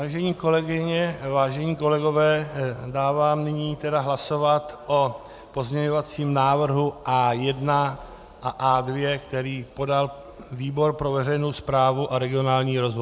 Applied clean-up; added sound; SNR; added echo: none; none; none; none.